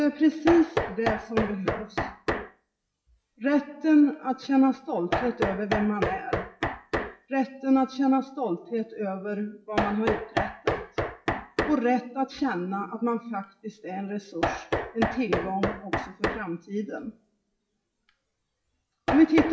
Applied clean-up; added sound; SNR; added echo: classical method WPE with log-MMSE.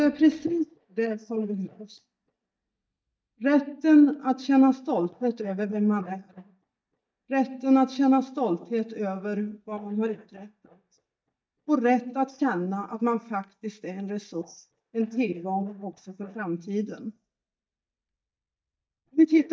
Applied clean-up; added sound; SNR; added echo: neural mask model DeepFilterNet 3.